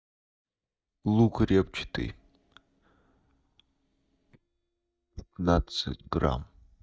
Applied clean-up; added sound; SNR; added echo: neural mask model DeepFilterNet 3.